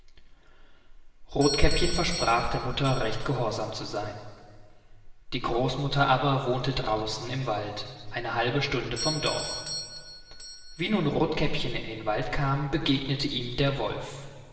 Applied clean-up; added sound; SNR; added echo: none; Doorbell; 14 dB; reverberation time 2.4 s.